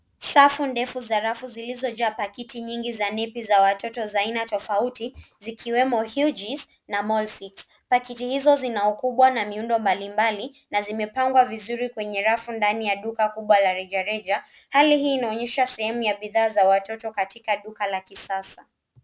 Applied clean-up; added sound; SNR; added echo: none; none; none; none.